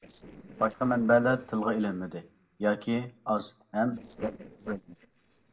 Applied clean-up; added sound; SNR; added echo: neural separator model SepFormer DNS4.